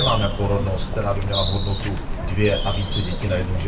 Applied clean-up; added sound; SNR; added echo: none; Bird; 0 dB; reverberation time 0.2 s.